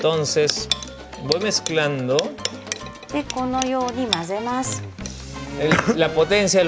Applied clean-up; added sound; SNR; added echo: none; none; none; none.